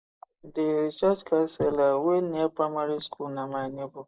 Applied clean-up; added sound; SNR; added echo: neural mask model Resemble Enhance denoiser.